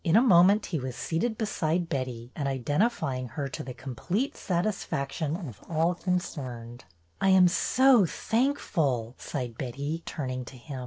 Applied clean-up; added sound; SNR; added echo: neural separator model SepFormer DNS4.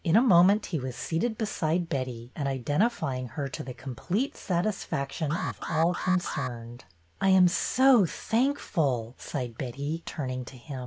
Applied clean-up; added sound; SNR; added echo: none; Alarm; 9 dB; none.